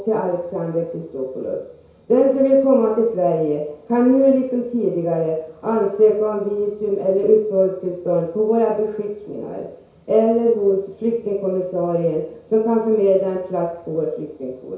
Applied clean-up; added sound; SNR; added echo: none; none; none; reverberation time 0.6 s.